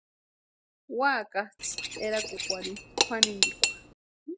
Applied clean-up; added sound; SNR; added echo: none; Cutlery, silverware / Dishes, pots, and pans; -4 dB; none.